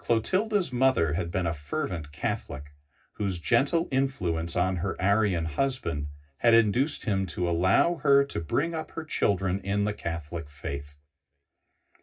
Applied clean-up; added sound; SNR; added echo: none; none; none; reverberation time 0.4 s.